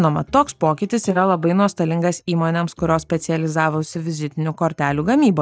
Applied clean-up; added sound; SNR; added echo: neural mask model DeepFilterNet 3.